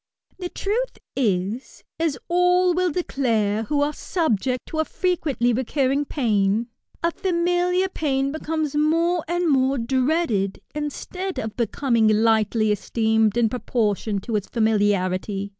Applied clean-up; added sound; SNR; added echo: none; none; none; none.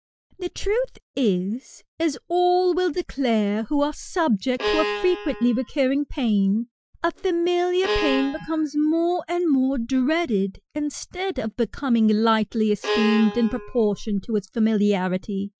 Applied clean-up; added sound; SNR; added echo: classical method Wiener filter.